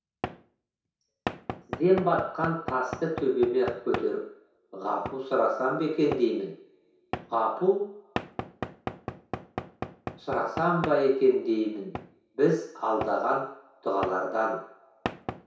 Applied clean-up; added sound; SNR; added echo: none; Knock / Wood; 11 dB; reverberation time 0.6 s.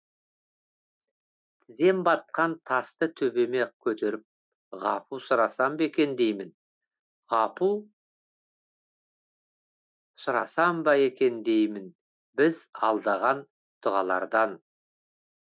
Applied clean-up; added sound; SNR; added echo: none; none; none; none.